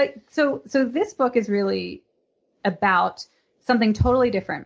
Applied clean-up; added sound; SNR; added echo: none; none; none; none.